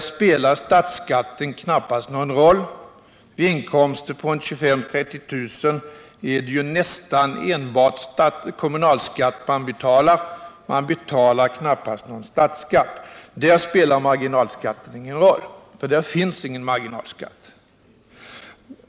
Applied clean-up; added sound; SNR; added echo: none; none; none; none.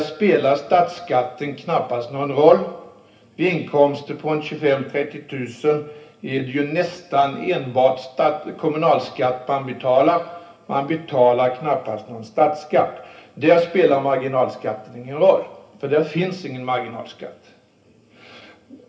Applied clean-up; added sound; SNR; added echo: none; none; none; reverberation time 0.3 s.